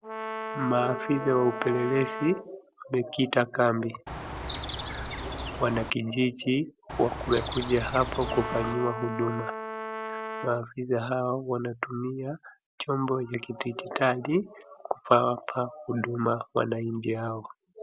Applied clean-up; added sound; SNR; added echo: none; Brass instrument + Chirp, tweet; 7 dB; none.